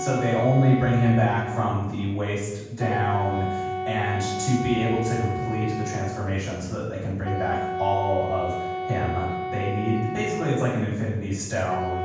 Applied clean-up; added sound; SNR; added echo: none; Wind instrument, woodwind instrument; 7 dB; reverberation time 1.2 s.